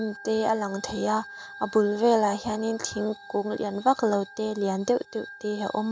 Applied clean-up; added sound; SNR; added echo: none; Organ; 19 dB; none.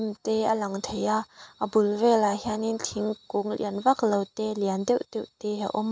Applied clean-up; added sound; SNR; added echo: none; none; none; none.